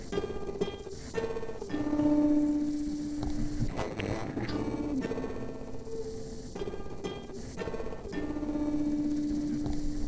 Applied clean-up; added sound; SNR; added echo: neural separator model SepFormer DNS4.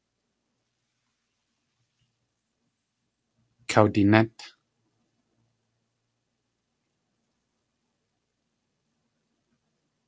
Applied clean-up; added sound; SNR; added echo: none; none; none; none.